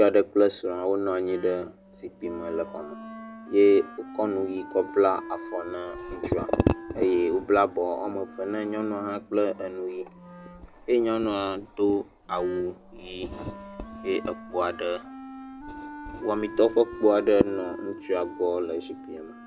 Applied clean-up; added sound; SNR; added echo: none; Wind instrument, woodwind instrument; 16 dB; none.